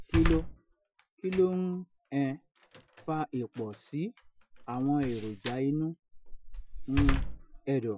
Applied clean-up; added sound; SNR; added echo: classical method Wiener filter.